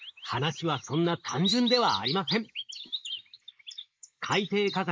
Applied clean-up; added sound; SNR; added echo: neural mask model Resemble Enhance denoiser.